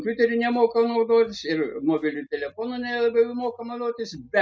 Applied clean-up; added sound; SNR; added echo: none; none; none; none.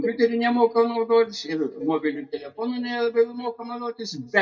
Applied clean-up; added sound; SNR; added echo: neural mask model DeepFilterNet 3.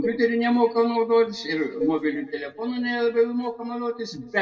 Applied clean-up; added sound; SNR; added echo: neural separator model SepFormer DNS4.